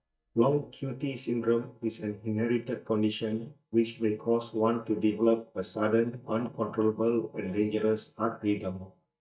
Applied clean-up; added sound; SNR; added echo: neural mask model DeepFilterNet 3.